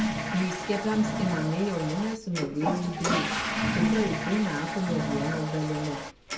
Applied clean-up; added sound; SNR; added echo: none; Toilet flush / Water; 1 dB; reverberation time 0.2 s.